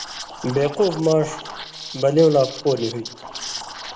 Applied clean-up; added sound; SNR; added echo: none; Liquid; 13 dB; reverberation time 1.4 s.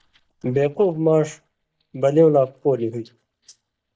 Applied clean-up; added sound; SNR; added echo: neural mask model DeepFilterNet 3.